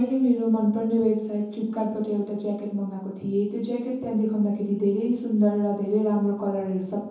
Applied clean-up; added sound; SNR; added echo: none; none; none; reverberation time 0.9 s.